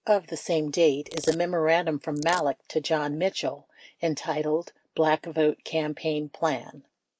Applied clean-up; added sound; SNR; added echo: neural mask model Resemble Enhance denoiser.